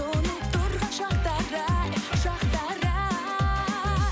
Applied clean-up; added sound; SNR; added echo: none; none; none; none.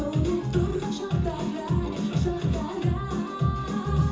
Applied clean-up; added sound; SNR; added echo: none; none; none; reverberation time 0.6 s.